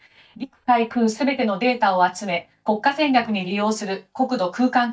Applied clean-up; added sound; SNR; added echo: neural mask model DeepFilterNet 3.